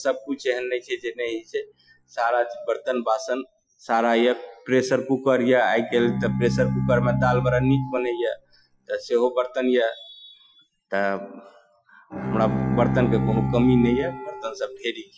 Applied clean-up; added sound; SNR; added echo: classical method Wiener filter.